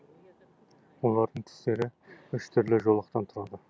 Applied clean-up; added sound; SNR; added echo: none; none; none; none.